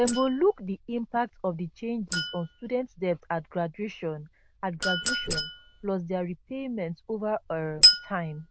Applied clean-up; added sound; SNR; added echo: neural diffusion model UNIVERSE++.